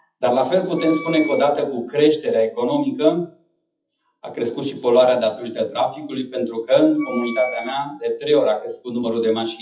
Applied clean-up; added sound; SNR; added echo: classical method WPE with log-MMSE.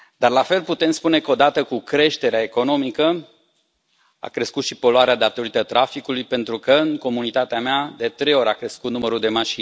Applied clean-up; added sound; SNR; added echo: none; none; none; none.